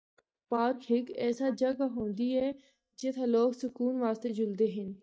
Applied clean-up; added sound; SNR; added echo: neural mask model DeepFilterNet 3.